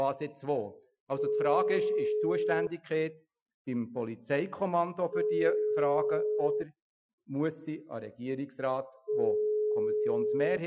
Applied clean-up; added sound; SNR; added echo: classical method Wiener filter.